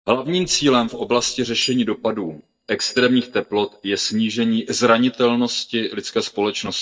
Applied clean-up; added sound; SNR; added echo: neural mask model DeepFilterNet 3.